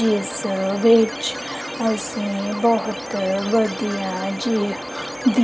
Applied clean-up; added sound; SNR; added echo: none; Keyboard (musical); 14 dB; none.